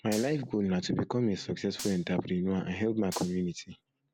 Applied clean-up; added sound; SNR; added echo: none; Gunshot, gunfire; 17 dB; none.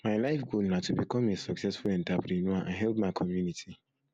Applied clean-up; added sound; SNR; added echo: none; none; none; none.